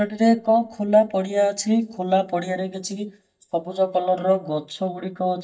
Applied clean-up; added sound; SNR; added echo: neural mask model DeepFilterNet 3.